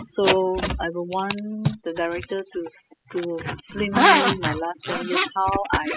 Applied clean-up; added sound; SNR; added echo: classical method spectral subtraction.